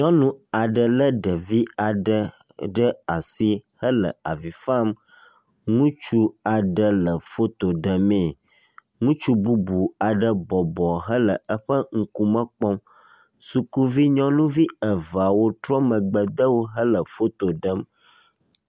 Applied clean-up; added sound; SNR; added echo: none; none; none; none.